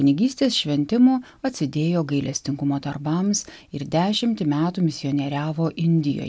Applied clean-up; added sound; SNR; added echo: none; none; none; none.